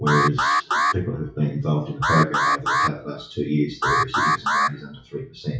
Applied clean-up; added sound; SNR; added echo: classical method WPE with log-MMSE.